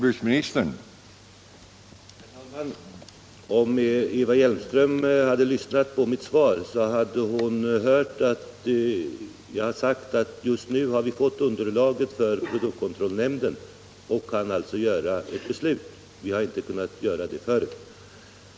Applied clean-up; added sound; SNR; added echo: none; none; none; none.